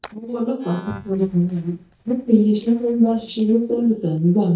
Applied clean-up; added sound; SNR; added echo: neural mask model DeepFilterNet 3.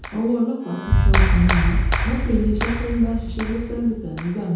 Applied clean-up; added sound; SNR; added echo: none; Clapping; -2 dB; reverberation time 0.9 s.